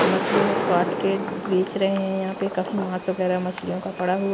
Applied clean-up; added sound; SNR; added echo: none; Fireworks; 3 dB; none.